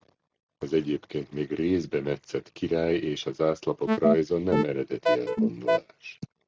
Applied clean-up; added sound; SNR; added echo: neural mask model RNNoise.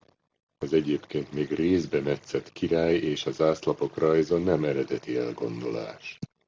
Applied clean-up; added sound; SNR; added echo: none; none; none; none.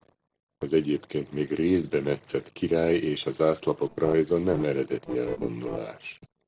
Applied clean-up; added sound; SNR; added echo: neural separator model SepFormer DNS4.